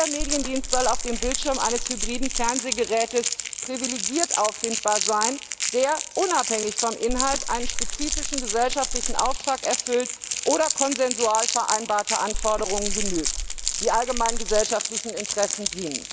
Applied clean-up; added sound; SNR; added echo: none; Water / Splash, splatter + Crackle; 1 dB; none.